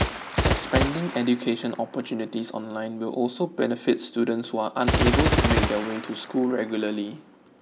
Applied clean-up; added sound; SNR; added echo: none; Gunshot, gunfire; 1 dB; none.